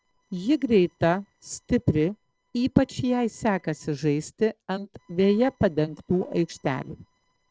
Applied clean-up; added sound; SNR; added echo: neural separator model SepFormer DNS4.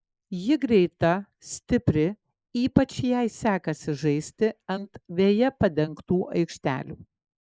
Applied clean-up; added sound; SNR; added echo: neural mask model Resemble Enhance denoiser.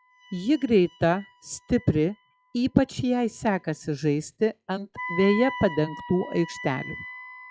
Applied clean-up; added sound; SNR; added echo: classical method log-MMSE.